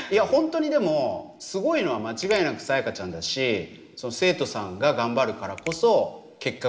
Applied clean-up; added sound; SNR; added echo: none; Finger snapping; 20 dB; reverberation time 0.9 s.